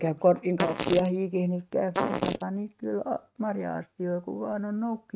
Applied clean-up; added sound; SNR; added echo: neural mask model RNNoise.